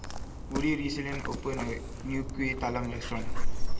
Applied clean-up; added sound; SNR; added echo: none; Dog; -5 dB; reverberation time 2.5 s.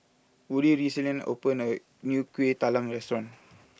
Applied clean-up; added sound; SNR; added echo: none; none; none; none.